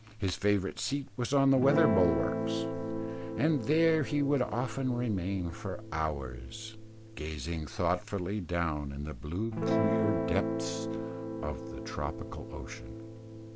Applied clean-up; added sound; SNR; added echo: none; Guitar; 4 dB; none.